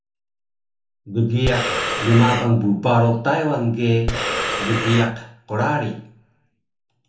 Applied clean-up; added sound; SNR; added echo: none; Breathing; 4 dB; reverberation time 1.0 s.